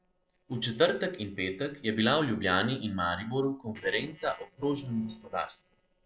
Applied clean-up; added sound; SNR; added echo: neural separator model SepFormer DNS4.